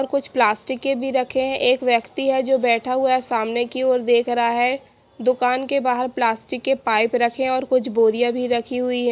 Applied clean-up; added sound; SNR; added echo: none; none; none; none.